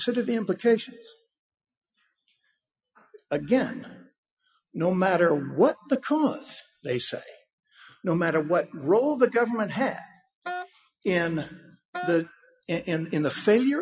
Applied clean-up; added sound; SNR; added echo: classical method Wiener filter.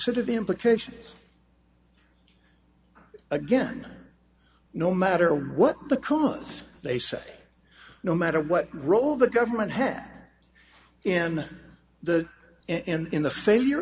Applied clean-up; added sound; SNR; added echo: none; none; none; none.